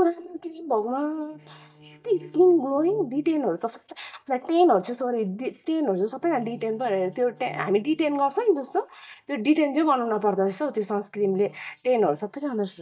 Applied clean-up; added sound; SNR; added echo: neural mask model DeepFilterNet 3.